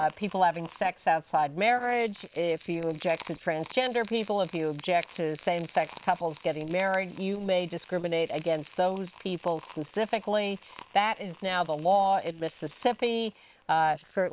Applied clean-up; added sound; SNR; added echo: neural separator model SepFormer WHAM!.